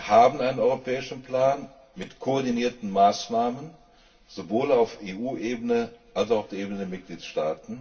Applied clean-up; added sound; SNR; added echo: none; none; none; reverberation time 0.2 s.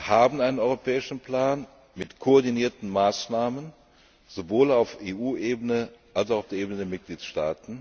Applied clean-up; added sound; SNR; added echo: none; none; none; none.